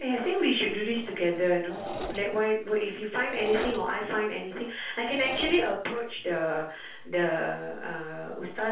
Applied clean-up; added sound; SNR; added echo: none; Engine / Mechanisms; 9 dB; reverberation time 0.3 s.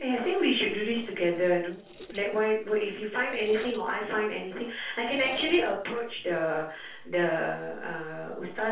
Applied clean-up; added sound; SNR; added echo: neural separator model SepFormer DNS4.